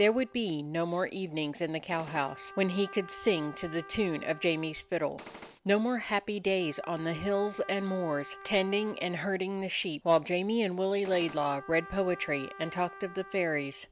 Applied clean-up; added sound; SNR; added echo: none; Gunshot, gunfire + Trumpet; 18 dB; none.